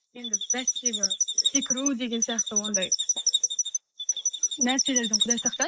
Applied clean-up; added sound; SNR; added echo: neural mask model Resemble Enhance denoiser.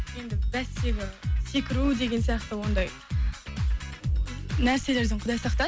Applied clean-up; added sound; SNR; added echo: none; none; none; none.